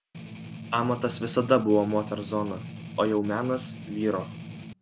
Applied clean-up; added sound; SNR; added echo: none; Strum; 12 dB; none.